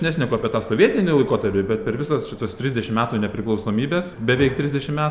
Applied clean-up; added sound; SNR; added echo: none; none; none; none.